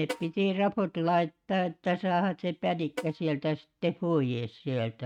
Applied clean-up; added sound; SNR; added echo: neural mask model RNNoise.